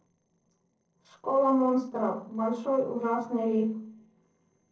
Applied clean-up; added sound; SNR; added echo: neural separator model SepFormer DNS4.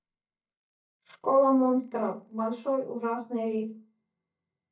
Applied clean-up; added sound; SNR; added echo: neural mask model DeepFilterNet 3.